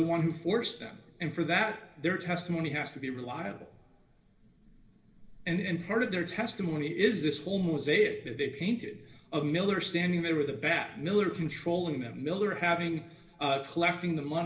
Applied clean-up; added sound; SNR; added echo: none; none; none; reverberation time 1.6 s.